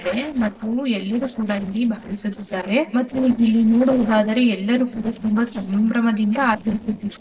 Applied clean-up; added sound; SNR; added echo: neural separator model SepFormer DNS4.